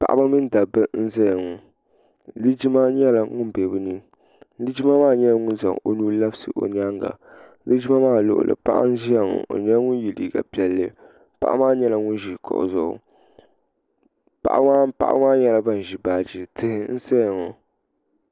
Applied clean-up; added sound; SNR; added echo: none; none; none; none.